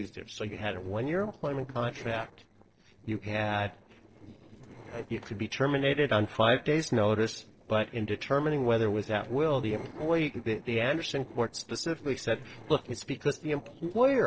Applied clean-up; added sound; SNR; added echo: neural separator model SepFormer DNS4.